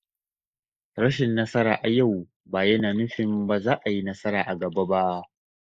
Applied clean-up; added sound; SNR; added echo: neural mask model Resemble Enhance denoiser.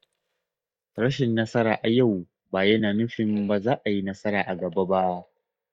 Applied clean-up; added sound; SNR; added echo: neural mask model DeepFilterNet 3.